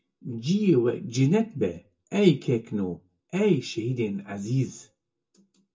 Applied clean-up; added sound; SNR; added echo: none; none; none; reverberation time 0.2 s.